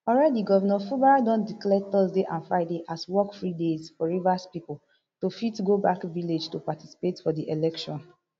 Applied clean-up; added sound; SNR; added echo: none; none; none; none.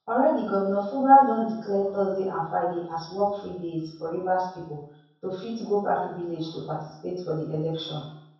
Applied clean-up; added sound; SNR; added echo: none; none; none; reverberation time 0.7 s.